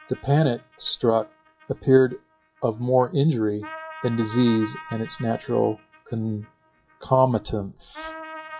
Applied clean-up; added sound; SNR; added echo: classical method WPE with log-MMSE.